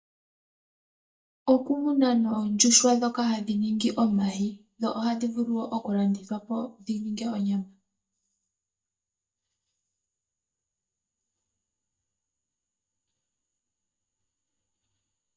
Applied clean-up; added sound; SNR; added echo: neural mask model DeepFilterNet 3.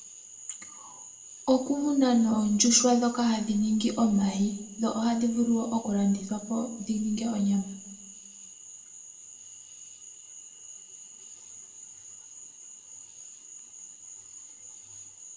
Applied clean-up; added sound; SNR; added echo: none; Cricket / Frog; 17 dB; reverberation time 0.6 s.